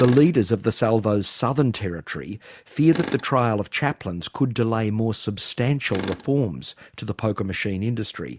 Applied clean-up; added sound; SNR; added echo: none; Tools; 17 dB; none.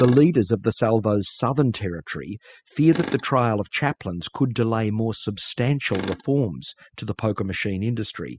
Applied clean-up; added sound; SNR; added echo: classical method spectral subtraction.